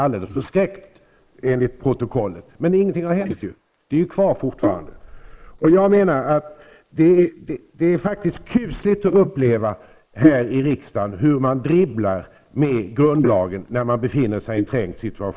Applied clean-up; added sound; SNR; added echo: neural mask model Resemble Enhance denoiser.